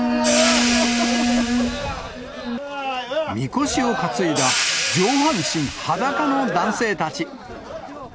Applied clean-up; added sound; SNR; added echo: none; Hi-hat; 6 dB; none.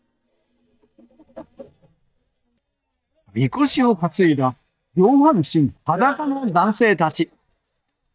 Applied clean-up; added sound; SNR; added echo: neural mask model DeepFilterNet 3.